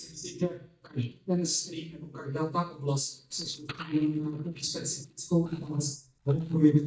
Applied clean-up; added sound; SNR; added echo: neural mask model DeepFilterNet 3.